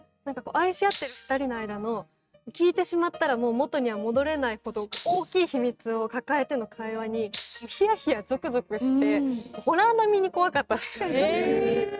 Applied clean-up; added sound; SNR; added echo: neural mask model RNNoise.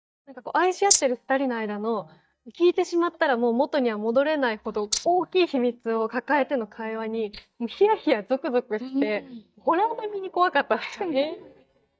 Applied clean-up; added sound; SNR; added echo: neural mask model DeepFilterNet 3.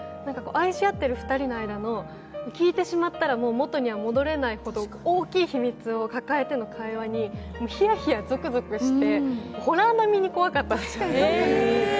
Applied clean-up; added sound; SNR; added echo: none; none; none; none.